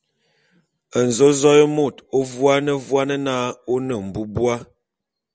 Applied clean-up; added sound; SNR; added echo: none; none; none; none.